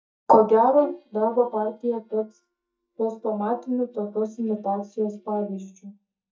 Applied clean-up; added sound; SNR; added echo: neural mask model DeepFilterNet 3.